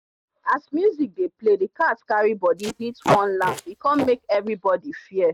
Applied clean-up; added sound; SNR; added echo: neural mask model RNNoise.